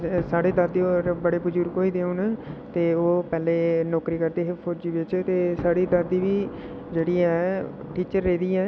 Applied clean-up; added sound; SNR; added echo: none; Thunder; 17 dB; none.